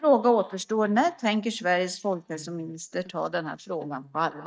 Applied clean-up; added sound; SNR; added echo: neural mask model DeepFilterNet 3.